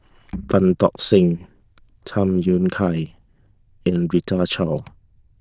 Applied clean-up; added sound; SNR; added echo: neural diffusion model UNIVERSE++.